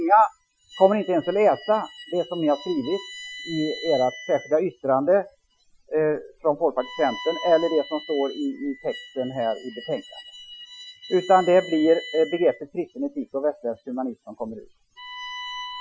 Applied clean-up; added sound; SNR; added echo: classical method Wiener filter.